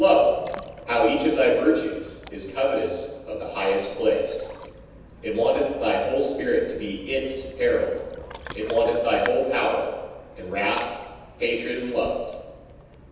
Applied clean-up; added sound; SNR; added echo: none; Ocean; 18 dB; reverberation time 1.1 s.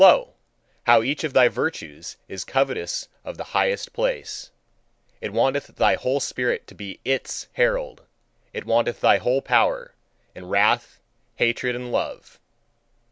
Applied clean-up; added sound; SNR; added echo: none; none; none; none.